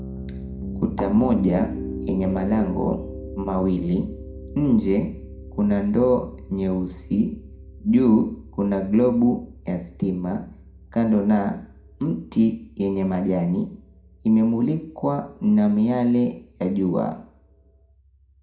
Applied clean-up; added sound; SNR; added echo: none; Piano; 14 dB; reverberation time 0.4 s.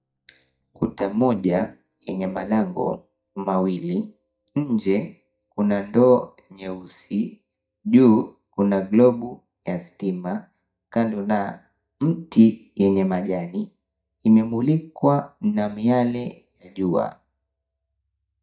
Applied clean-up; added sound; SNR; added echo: neural mask model DeepFilterNet 3.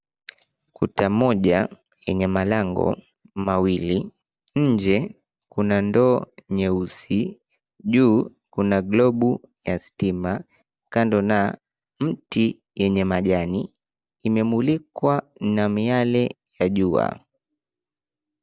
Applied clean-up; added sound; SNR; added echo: none; none; none; none.